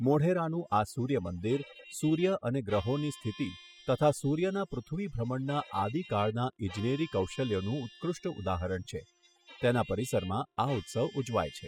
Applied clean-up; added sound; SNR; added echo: classical method spectral subtraction.